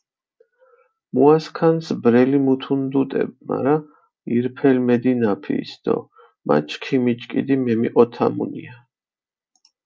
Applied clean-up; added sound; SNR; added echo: none; none; none; none.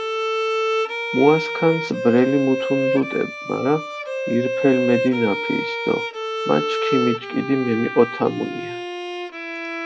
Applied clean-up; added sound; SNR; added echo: none; Bowed string instrument; 4 dB; none.